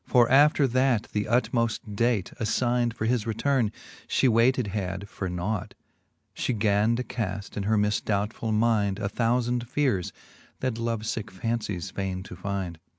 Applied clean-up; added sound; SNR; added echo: none; none; none; none.